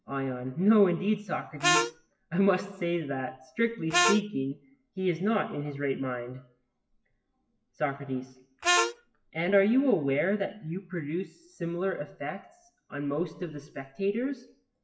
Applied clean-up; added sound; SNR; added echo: classical method WPE with log-MMSE.